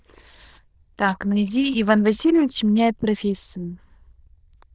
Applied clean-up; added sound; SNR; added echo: neural diffusion model UNIVERSE++.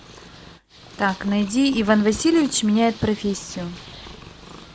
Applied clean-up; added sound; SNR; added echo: none; Purr; 18 dB; none.